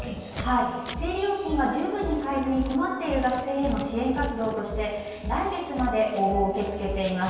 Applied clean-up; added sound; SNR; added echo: none; Scissors; 18 dB; reverberation time 1.2 s.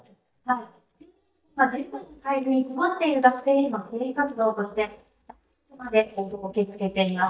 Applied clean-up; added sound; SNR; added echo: neural mask model DeepFilterNet 3.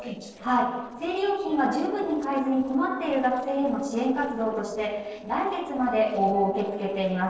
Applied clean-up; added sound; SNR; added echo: neural separator model SepFormer DNS4.